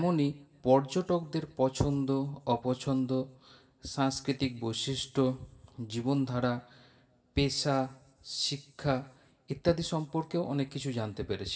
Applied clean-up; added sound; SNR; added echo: none; none; none; reverberation time 0.7 s.